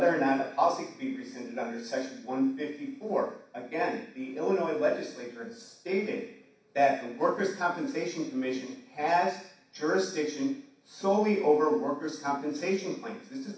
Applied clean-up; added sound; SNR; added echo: none; none; none; reverberation time 0.6 s.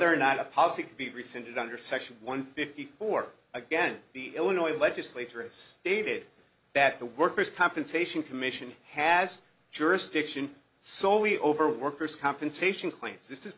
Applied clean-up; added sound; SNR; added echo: none; none; none; none.